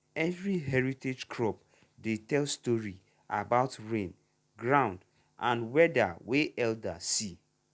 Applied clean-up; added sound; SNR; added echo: none; none; none; none.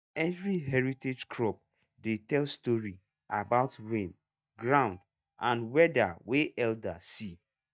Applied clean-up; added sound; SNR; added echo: neural mask model DeepFilterNet 3.